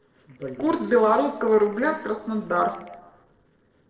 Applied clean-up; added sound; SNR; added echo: neural separator model SepFormer DNS4.